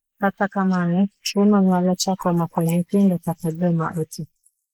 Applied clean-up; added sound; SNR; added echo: neural mask model Resemble Enhance denoiser.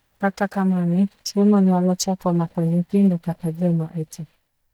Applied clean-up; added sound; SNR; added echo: neural mask model DeepFilterNet 3.